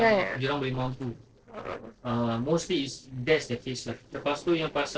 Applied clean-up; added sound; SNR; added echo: neural separator model SepFormer DNS4.